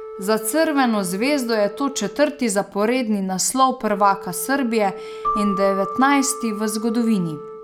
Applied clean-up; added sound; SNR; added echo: none; Keyboard (musical) + Wind instrument, woodwind instrument; 11 dB; none.